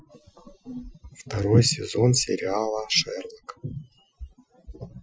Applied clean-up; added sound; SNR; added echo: classical method Wiener filter.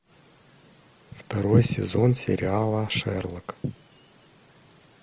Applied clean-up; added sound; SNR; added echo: none; none; none; none.